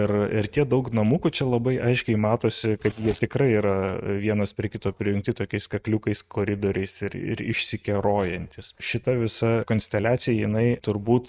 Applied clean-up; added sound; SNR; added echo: neural mask model RNNoise.